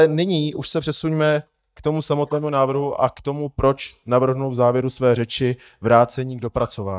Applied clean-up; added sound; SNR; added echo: neural mask model DeepFilterNet 3.